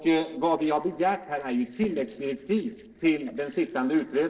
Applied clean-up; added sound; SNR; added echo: neural separator model SepFormer DNS4.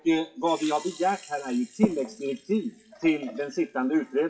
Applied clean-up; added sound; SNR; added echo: classical method WPE with log-MMSE.